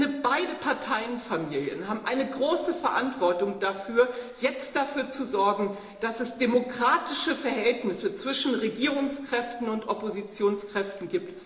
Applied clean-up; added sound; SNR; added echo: neural separator model SepFormer DNS4.